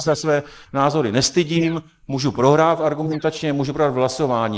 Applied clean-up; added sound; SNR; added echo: neural mask model Resemble Enhance denoiser.